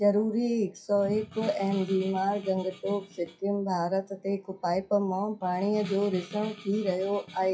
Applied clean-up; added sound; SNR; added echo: classical method WPE with log-MMSE.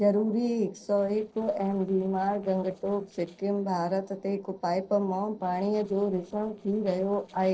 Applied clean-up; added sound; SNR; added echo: neural separator model SepFormer DNS4.